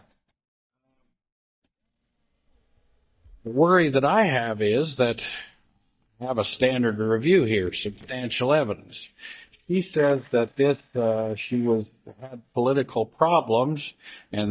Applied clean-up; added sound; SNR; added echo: neural mask model DeepFilterNet 3.